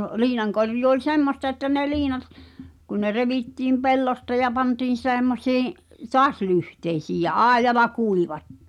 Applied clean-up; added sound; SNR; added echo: none; none; none; none.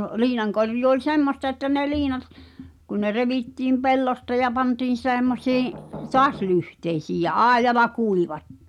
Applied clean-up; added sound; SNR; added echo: none; Knock; 15 dB; none.